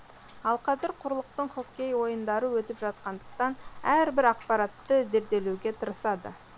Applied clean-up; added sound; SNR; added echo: none; Bicycle bell + Rain; 17 dB; none.